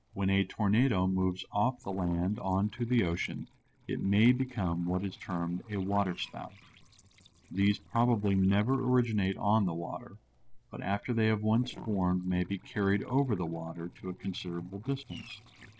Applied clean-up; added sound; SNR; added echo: neural separator model SepFormer DNS4.